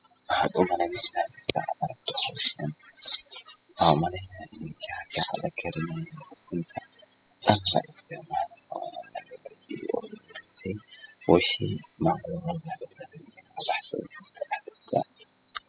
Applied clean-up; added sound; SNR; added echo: classical method spectral subtraction.